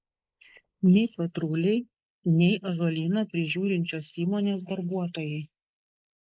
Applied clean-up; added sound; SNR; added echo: neural mask model Resemble Enhance denoiser.